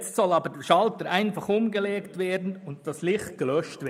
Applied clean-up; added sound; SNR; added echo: neural mask model Resemble Enhance denoiser.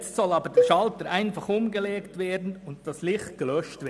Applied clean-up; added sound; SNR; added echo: none; Cowbell; 1 dB; none.